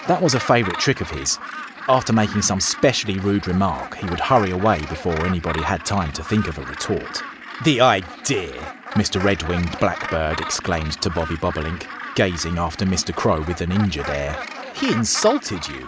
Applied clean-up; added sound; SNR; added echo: none; Gull, seagull; 11 dB; none.